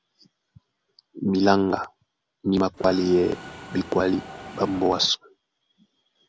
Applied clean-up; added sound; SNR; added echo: none; Mechanisms; 15 dB; none.